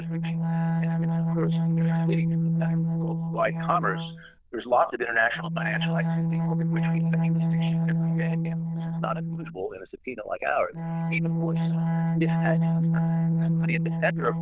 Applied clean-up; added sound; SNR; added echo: neural diffusion model UNIVERSE++.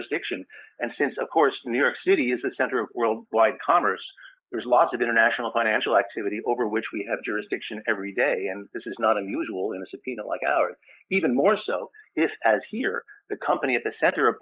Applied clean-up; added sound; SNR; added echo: neural mask model Resemble Enhance denoiser.